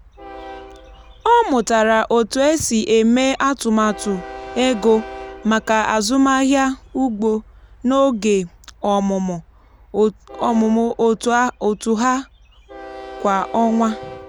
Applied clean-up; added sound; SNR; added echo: none; Train; 19 dB; none.